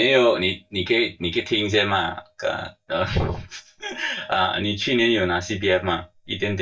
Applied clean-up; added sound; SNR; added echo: neural mask model DeepFilterNet 3.